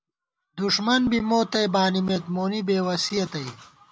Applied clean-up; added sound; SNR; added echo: none; none; none; none.